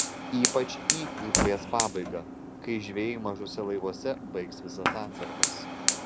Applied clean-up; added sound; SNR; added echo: none; Fire; -2 dB; none.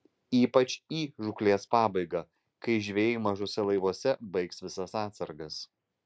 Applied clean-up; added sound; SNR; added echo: none; none; none; none.